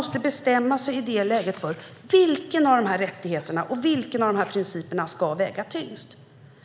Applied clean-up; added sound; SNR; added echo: none; none; none; none.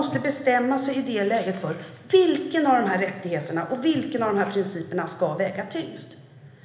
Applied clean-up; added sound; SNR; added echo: none; none; none; reverberation time 1.1 s.